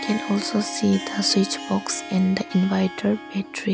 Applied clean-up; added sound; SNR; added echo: none; Harp; 11 dB; none.